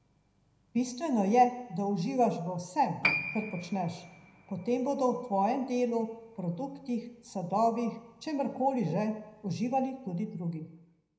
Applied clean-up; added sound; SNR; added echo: none; Piano; 13 dB; reverberation time 0.7 s.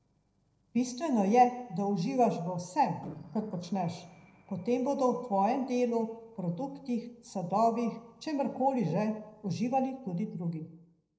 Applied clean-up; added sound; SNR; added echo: neural separator model SepFormer DNS4.